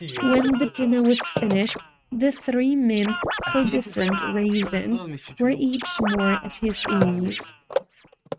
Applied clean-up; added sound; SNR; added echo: neural mask model RNNoise.